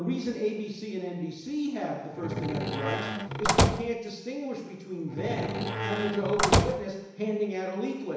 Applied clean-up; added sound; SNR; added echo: none; Slam; -4 dB; reverberation time 1.0 s.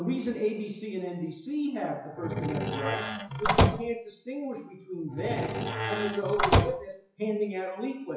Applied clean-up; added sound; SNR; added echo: classical method WPE with log-MMSE.